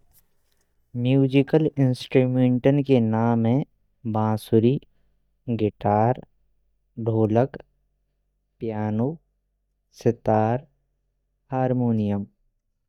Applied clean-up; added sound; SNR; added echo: neural mask model DeepFilterNet 3.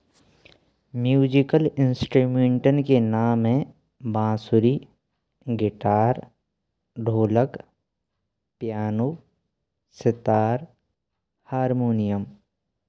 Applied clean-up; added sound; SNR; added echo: none; none; none; none.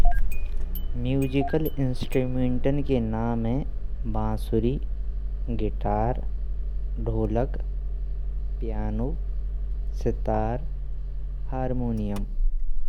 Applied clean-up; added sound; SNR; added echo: none; Engine starting; -5 dB; none.